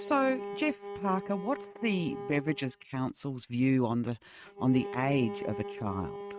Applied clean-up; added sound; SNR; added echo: neural mask model RNNoise.